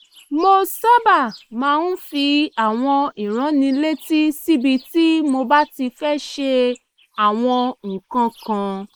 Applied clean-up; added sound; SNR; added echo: neural mask model Resemble Enhance denoiser.